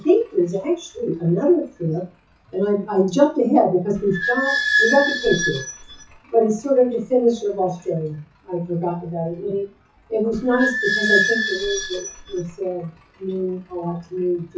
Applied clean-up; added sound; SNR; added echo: classical method WPE with log-MMSE.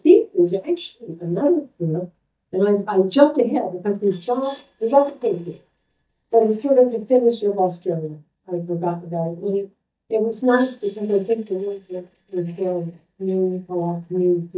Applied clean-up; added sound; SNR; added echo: neural mask model DeepFilterNet 3.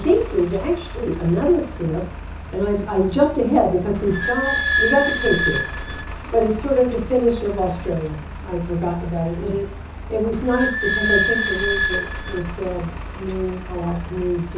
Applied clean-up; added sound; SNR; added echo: none; Squeak / Idling; 4 dB; reverberation time 0.6 s.